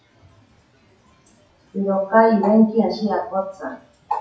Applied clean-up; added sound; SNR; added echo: classical method WPE with log-MMSE.